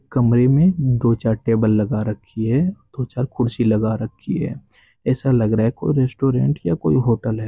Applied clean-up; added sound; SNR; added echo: none; none; none; none.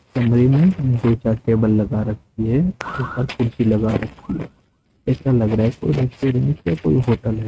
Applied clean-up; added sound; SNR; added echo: neural mask model RNNoise.